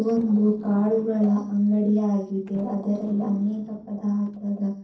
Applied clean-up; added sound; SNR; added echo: neural separator model SepFormer DNS4.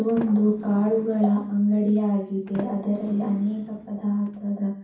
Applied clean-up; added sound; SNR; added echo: none; Sliding door; 19 dB; reverberation time 0.6 s.